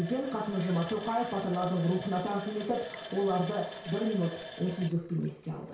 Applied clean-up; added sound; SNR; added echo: none; Water tap, faucet; 13 dB; reverberation time 0.6 s.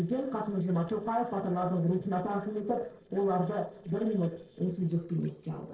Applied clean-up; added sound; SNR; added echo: neural separator model SepFormer DNS4.